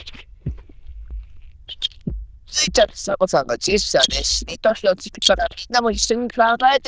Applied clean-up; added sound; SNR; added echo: neural diffusion model UNIVERSE++.